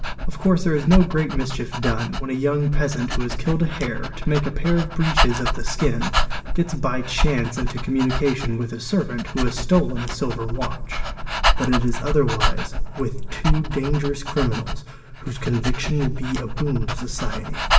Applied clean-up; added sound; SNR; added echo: none; Dog; 0 dB; reverberation time 2.6 s.